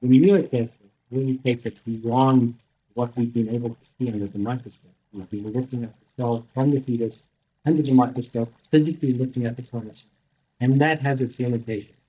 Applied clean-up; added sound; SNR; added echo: neural mask model DeepFilterNet 3.